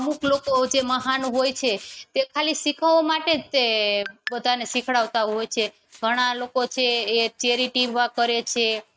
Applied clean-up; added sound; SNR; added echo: neural mask model RNNoise.